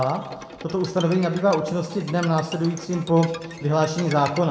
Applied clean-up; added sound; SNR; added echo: none; Bowed string instrument; 16 dB; reverberation time 1.0 s.